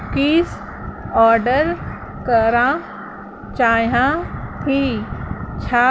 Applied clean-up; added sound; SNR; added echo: none; none; none; none.